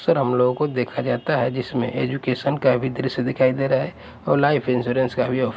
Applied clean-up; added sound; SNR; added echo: none; none; none; none.